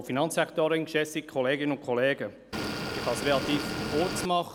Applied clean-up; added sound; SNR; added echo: none; Motor vehicle (road) / Engine; 4 dB; none.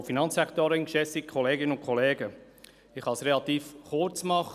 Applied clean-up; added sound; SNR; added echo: none; none; none; none.